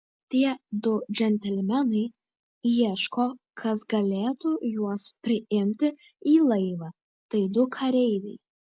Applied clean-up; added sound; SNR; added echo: none; none; none; none.